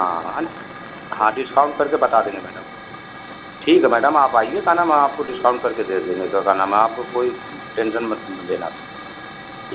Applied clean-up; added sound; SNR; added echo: none; Hiss / Fire; 14 dB; none.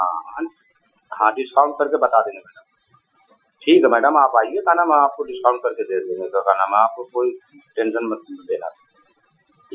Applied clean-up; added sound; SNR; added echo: classical method Wiener filter.